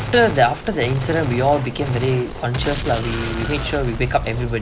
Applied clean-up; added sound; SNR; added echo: none; Gunshot, gunfire; 7 dB; none.